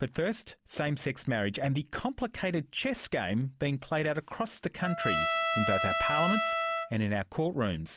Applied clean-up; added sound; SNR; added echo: none; Trumpet; 1 dB; none.